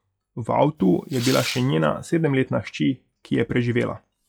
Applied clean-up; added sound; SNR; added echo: classical method log-MMSE.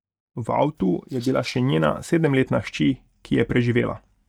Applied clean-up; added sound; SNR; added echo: neural mask model DeepFilterNet 3.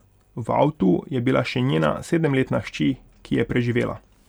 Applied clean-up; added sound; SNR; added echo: none; none; none; none.